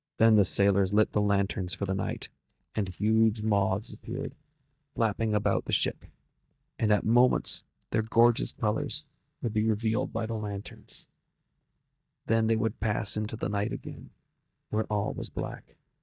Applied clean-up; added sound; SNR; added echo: neural mask model DeepFilterNet 3.